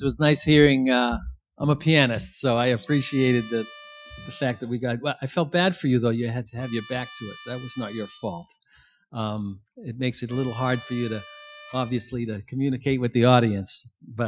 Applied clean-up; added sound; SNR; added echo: classical method Wiener filter.